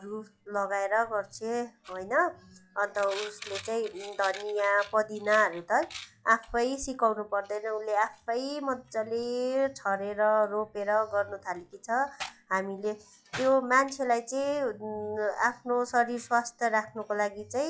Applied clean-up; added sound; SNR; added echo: classical method log-MMSE.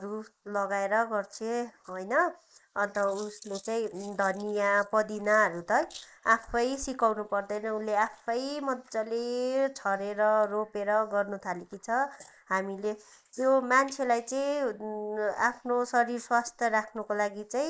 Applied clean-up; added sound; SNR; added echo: neural mask model Resemble Enhance denoiser.